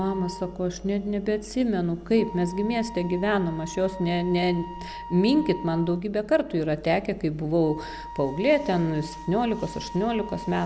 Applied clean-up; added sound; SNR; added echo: none; Wind instrument, woodwind instrument; 16 dB; none.